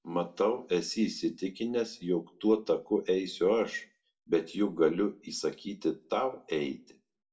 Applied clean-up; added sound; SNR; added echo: none; none; none; reverberation time 0.2 s.